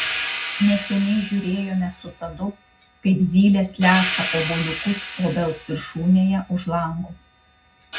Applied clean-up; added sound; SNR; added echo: none; Hi-hat; 7 dB; reverberation time 0.3 s.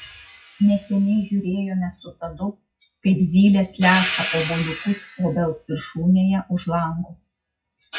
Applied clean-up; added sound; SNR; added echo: classical method WPE with log-MMSE.